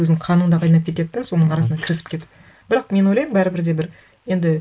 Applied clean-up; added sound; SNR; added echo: neural mask model Resemble Enhance denoiser.